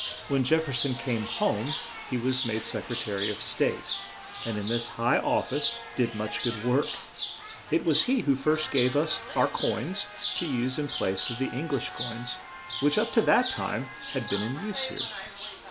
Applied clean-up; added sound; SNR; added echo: none; Chirp, tweet; 9 dB; none.